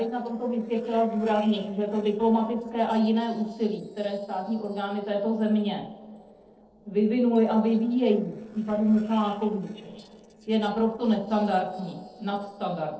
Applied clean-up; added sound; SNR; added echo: neural separator model SepFormer DNS4.